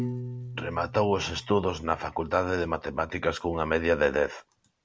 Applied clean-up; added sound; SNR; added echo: none; Piano; 13 dB; none.